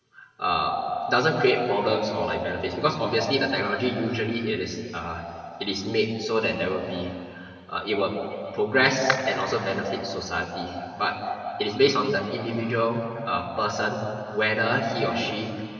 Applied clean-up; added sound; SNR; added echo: none; none; none; reverberation time 2.8 s.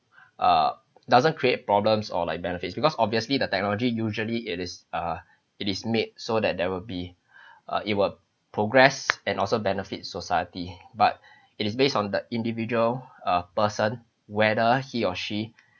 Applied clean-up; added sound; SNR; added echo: none; none; none; none.